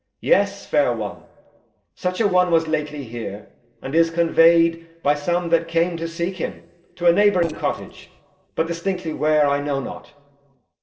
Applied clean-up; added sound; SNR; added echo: neural separator model SepFormer DNS4.